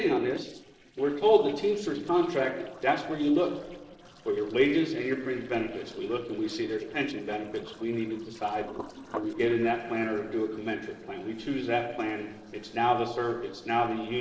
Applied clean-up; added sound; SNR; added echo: neural separator model SepFormer DNS4.